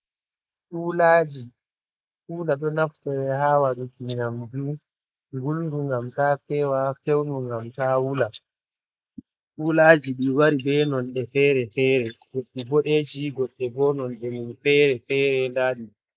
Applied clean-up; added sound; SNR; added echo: neural mask model Resemble Enhance denoiser.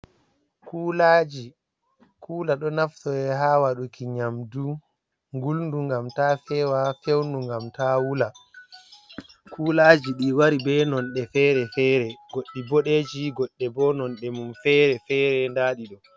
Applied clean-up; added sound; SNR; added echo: none; none; none; none.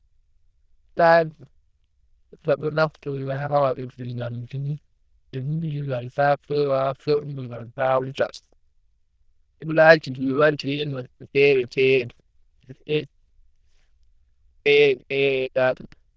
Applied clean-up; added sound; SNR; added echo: neural diffusion model UNIVERSE++.